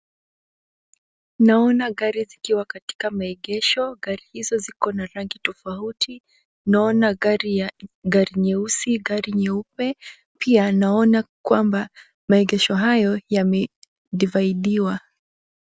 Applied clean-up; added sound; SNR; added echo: none; none; none; none.